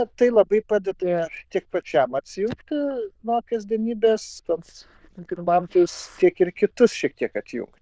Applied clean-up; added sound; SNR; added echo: neural diffusion model UNIVERSE++.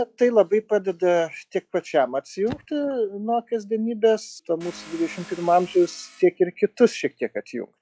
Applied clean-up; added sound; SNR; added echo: classical method log-MMSE.